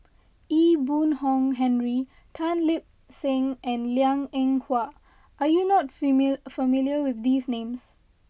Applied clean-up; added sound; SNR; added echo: none; none; none; none.